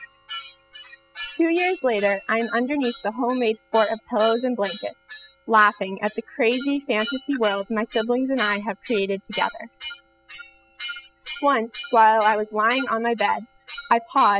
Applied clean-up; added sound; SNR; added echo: classical method spectral subtraction.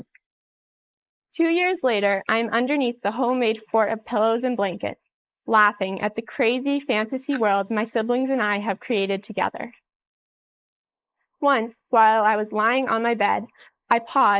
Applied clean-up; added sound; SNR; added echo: neural mask model Resemble Enhance denoiser.